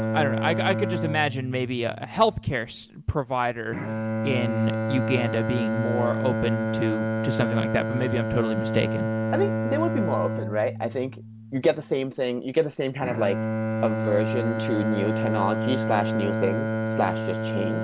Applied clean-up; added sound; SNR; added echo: none; Bowed string instrument; 1 dB; none.